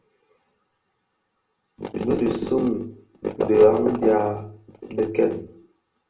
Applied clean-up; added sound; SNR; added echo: none; none; none; reverberation time 0.2 s.